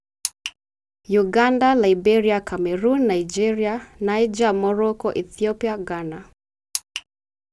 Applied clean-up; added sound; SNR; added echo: none; none; none; none.